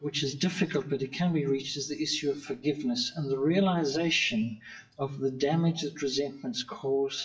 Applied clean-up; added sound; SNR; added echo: classical method WPE with log-MMSE.